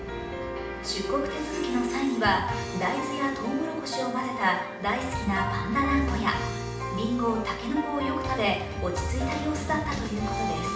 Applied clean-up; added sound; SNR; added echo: none; Wind instrument, woodwind instrument; 14 dB; reverberation time 0.7 s.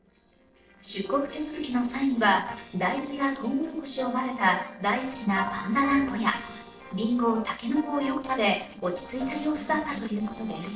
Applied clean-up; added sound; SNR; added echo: neural separator model SepFormer DNS4.